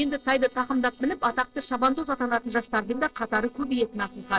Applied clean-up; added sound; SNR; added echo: neural separator model SepFormer DNS4.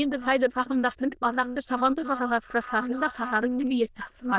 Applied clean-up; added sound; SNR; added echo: neural diffusion model UNIVERSE++.